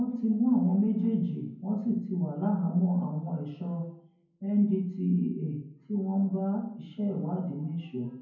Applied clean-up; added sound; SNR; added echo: none; none; none; reverberation time 0.9 s.